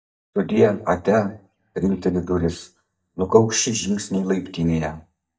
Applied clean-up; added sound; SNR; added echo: neural mask model DeepFilterNet 3.